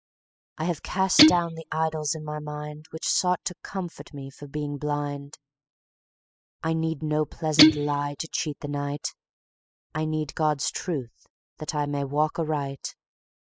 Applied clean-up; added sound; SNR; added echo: classical method spectral subtraction.